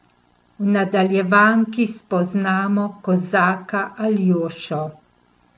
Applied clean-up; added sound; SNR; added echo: none; none; none; none.